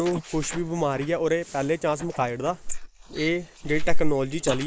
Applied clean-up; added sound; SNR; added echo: neural mask model Resemble Enhance denoiser.